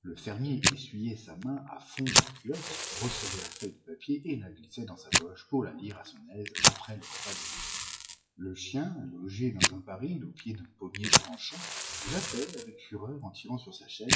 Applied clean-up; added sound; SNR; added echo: classical method WPE with log-MMSE.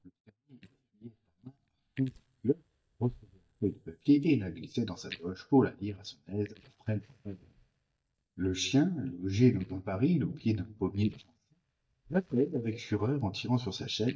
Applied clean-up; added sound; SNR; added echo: neural mask model DeepFilterNet 3.